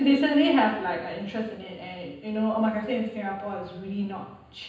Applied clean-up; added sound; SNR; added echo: none; none; none; reverberation time 0.9 s.